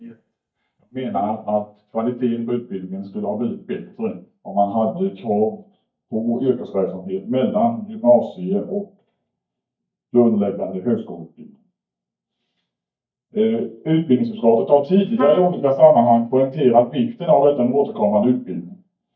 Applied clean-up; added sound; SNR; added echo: neural mask model DeepFilterNet 3.